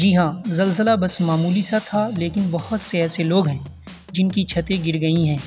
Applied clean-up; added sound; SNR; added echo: none; Drum kit; 18 dB; none.